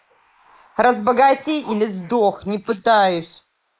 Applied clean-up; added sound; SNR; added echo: neural mask model Resemble Enhance denoiser.